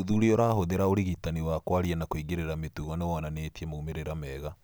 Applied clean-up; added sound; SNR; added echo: none; none; none; none.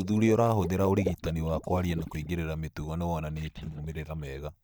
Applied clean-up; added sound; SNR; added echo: neural mask model DeepFilterNet 3.